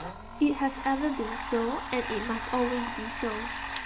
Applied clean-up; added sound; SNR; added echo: none; Domestic sounds, home sounds; 6 dB; none.